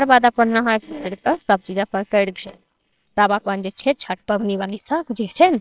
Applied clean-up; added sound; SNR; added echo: neural separator model SepFormer WHAMR!.